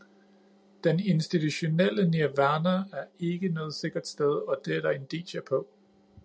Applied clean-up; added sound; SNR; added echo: none; none; none; none.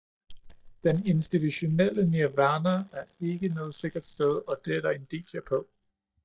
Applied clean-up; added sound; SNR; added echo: neural mask model DeepFilterNet 3.